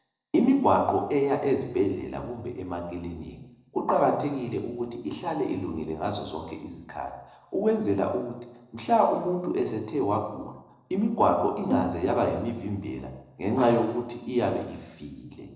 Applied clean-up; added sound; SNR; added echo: neural separator model SepFormer DNS4.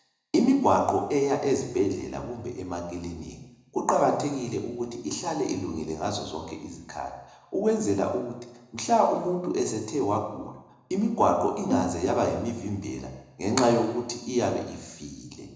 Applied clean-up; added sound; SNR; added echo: none; Bowed string instrument; 7 dB; reverberation time 0.9 s.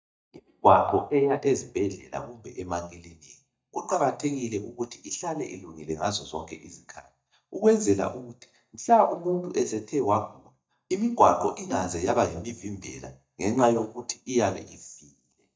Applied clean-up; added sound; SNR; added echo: neural mask model DeepFilterNet 3.